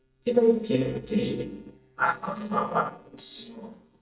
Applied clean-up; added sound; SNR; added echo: neural mask model DeepFilterNet 3.